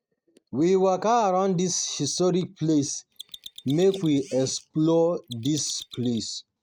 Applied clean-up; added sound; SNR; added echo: neural mask model RNNoise.